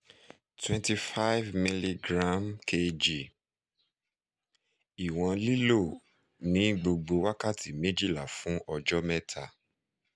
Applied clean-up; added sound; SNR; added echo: none; none; none; none.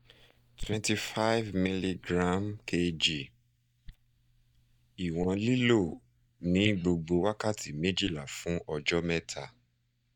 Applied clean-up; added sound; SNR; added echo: neural mask model DeepFilterNet 3.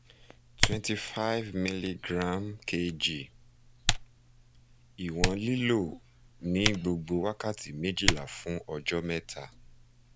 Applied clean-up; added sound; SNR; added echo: none; Typing; 2 dB; none.